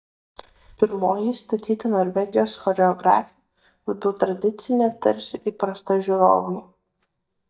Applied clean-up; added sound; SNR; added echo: neural mask model DeepFilterNet 3.